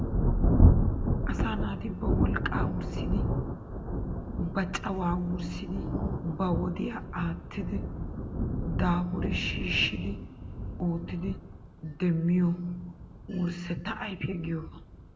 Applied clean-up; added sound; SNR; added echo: none; Thunder; -3 dB; reverberation time 0.6 s.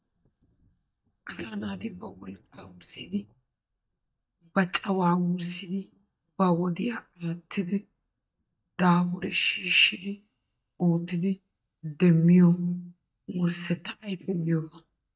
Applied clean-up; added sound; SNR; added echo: neural mask model DeepFilterNet 3.